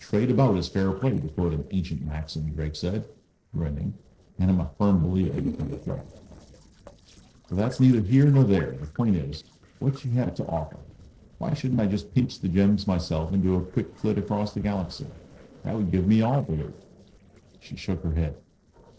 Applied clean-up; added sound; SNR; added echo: neural separator model SepFormer DNS4.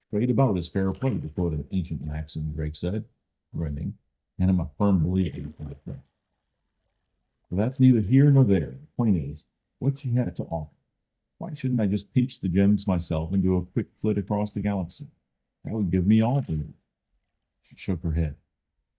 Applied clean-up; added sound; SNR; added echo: neural mask model DeepFilterNet 3.